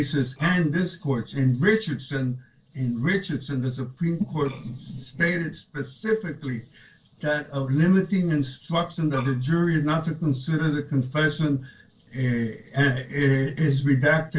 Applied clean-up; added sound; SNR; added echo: neural separator model SepFormer DNS4.